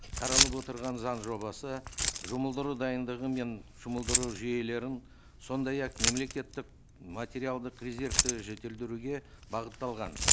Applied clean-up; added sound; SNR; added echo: none; Keys jangling; -1 dB; none.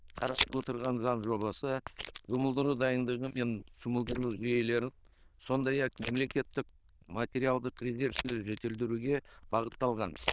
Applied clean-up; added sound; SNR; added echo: neural diffusion model UNIVERSE++.